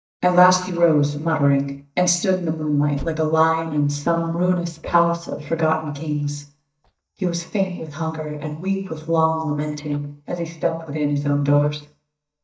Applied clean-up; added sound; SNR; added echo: neural mask model DeepFilterNet 3.